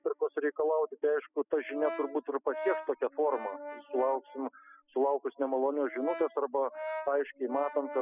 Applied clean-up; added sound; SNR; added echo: classical method spectral subtraction.